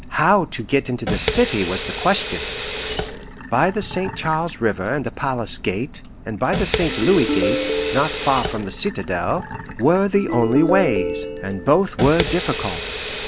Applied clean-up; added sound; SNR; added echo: none; Ringtone + Sink (filling or washing) / Water tap, faucet; 5 dB; none.